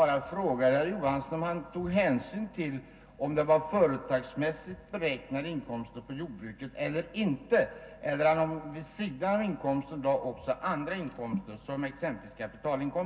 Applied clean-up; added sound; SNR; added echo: none; none; none; reverberation time 0.4 s.